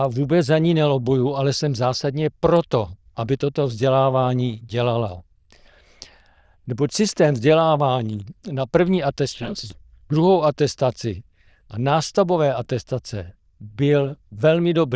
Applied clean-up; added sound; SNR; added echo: neural diffusion model UNIVERSE++.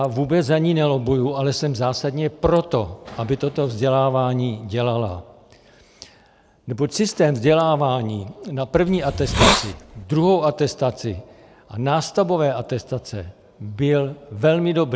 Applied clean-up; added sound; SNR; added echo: none; Hiss; -1 dB; none.